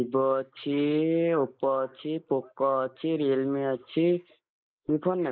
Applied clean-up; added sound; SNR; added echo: neural mask model Resemble Enhance denoiser.